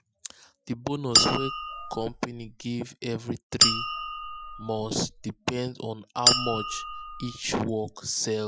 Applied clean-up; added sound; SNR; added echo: classical method Wiener filter.